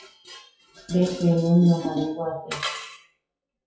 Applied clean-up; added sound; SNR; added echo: classical method WPE with log-MMSE.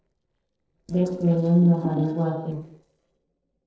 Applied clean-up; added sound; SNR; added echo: neural separator model SepFormer DNS4.